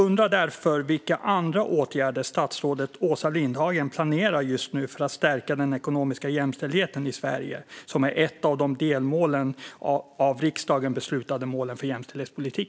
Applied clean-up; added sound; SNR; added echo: none; none; none; none.